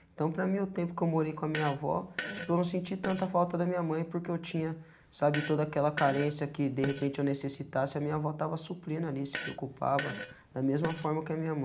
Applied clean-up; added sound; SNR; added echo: none; Fart; 10 dB; reverberation time 0.4 s.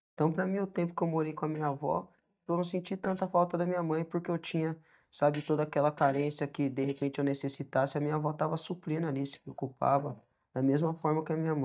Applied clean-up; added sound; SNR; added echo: neural mask model DeepFilterNet 3.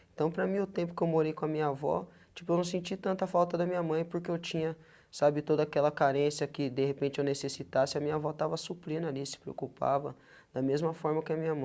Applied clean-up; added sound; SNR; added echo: none; none; none; none.